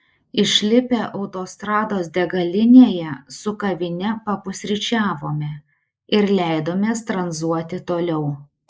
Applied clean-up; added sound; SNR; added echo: neural mask model Resemble Enhance denoiser.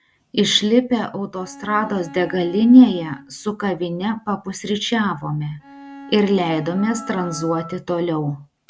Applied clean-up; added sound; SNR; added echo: none; Wind instrument, woodwind instrument + Bowed string instrument; 18 dB; none.